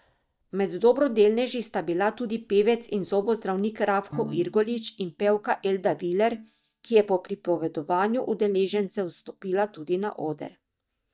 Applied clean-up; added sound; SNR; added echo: neural mask model DeepFilterNet 3.